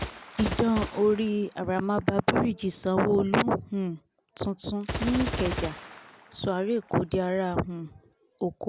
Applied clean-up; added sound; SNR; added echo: none; Gunshot, gunfire; 11 dB; none.